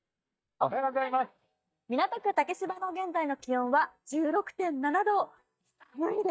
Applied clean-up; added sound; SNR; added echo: neural mask model DeepFilterNet 3.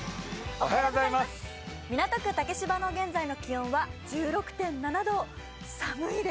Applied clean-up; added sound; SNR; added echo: none; none; none; none.